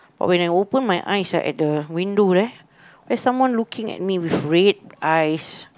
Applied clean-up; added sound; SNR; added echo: none; none; none; none.